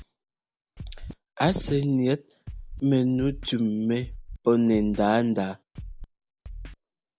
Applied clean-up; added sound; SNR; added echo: none; Scratching (performance technique); 15 dB; none.